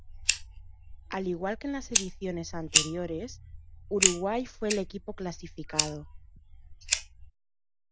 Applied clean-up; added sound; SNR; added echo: none; Fire; -3 dB; none.